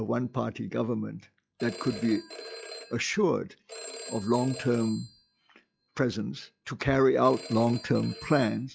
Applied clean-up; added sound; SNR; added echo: classical method log-MMSE.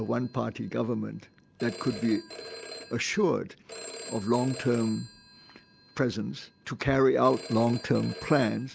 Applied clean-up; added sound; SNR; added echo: none; Telephone; 16 dB; none.